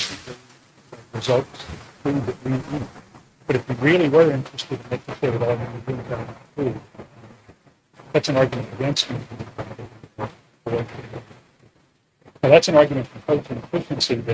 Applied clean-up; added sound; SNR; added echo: neural mask model RNNoise.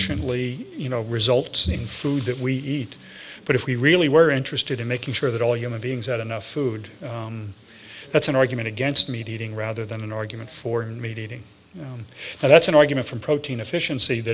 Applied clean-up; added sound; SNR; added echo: none; none; none; none.